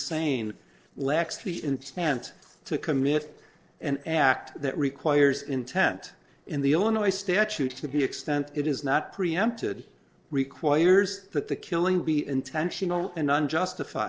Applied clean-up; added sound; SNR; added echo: neural separator model SepFormer DNS4.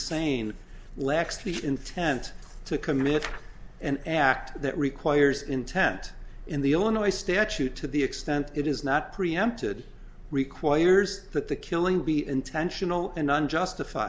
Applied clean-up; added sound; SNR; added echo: none; none; none; none.